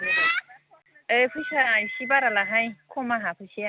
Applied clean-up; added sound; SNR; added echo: none; Wind instrument, woodwind instrument; 12 dB; none.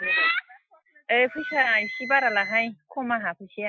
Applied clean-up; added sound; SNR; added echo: classical method Wiener filter.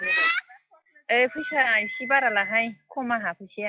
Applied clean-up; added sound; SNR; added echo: classical method log-MMSE.